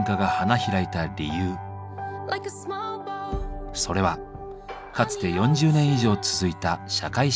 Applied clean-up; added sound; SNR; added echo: none; Bowed string instrument; 17 dB; none.